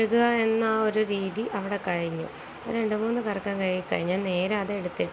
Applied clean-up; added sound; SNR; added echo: none; none; none; none.